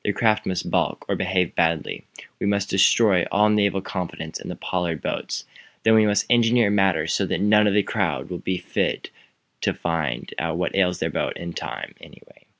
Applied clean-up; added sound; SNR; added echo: none; none; none; none.